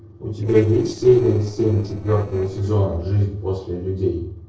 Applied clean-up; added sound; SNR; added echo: neural separator model SepFormer DNS4.